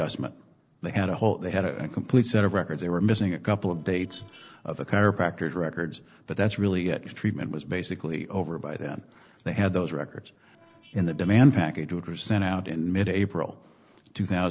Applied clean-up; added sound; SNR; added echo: neural separator model SepFormer DNS4.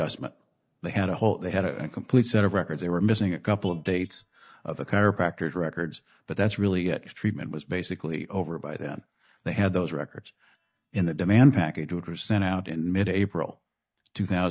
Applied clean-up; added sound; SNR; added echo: neural mask model DeepFilterNet 3.